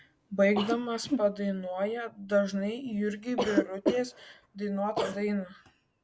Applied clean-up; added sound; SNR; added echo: none; Cough; 5 dB; none.